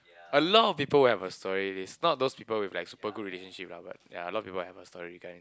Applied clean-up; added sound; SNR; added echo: none; none; none; none.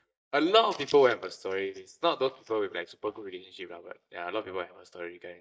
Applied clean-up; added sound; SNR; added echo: neural mask model DeepFilterNet 3.